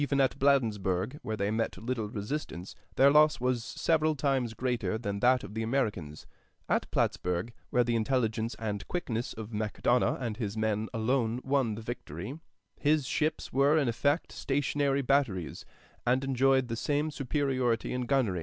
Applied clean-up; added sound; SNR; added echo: none; none; none; none.